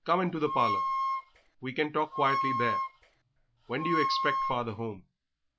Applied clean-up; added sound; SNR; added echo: none; Wind instrument, woodwind instrument; 0 dB; none.